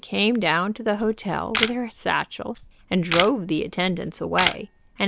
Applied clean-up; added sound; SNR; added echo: none; Camera; 6 dB; none.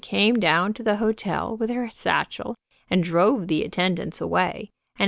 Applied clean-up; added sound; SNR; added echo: none; none; none; none.